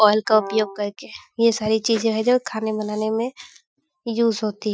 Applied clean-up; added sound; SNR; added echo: classical method Wiener filter.